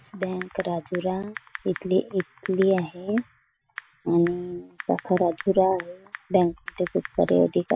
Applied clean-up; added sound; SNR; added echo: none; Typing; 17 dB; none.